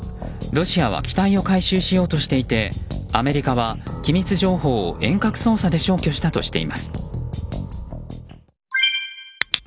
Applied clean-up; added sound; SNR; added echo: none; none; none; none.